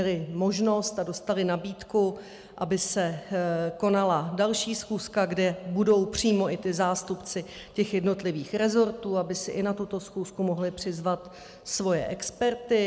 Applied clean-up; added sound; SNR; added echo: none; none; none; none.